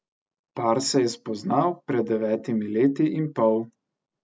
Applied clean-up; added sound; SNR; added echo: none; none; none; none.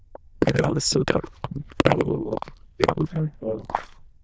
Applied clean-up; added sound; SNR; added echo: neural diffusion model UNIVERSE++.